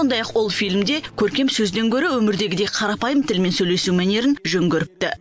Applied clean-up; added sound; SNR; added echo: none; none; none; none.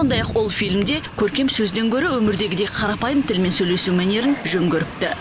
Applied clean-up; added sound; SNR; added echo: none; Train; 11 dB; none.